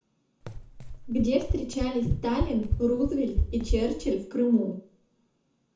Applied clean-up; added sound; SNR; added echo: none; Run; 3 dB; reverberation time 0.7 s.